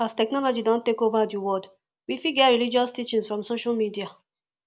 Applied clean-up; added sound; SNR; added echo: none; none; none; none.